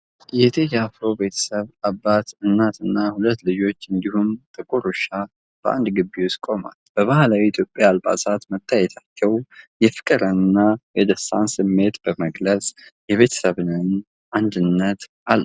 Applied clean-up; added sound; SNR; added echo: none; none; none; none.